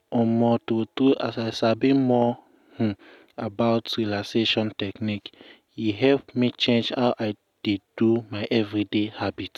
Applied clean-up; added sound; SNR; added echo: none; none; none; none.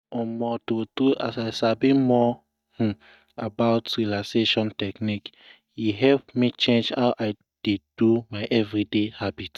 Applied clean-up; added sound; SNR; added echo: neural mask model DeepFilterNet 3.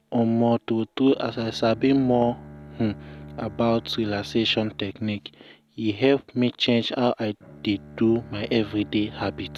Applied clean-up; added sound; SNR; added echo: none; Bowed string instrument; 20 dB; none.